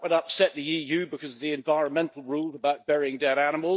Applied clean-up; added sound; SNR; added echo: neural mask model DeepFilterNet 3.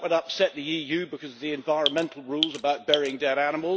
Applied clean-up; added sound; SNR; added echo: none; Drip; 4 dB; none.